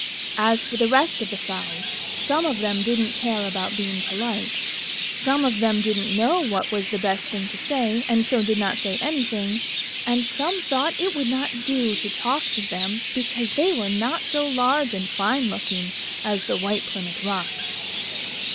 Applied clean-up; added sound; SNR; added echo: none; Chirp, tweet; 3 dB; none.